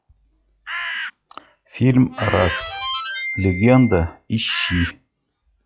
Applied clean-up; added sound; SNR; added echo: classical method log-MMSE.